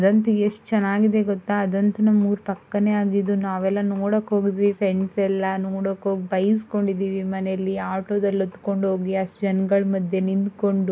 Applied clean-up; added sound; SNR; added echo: none; none; none; none.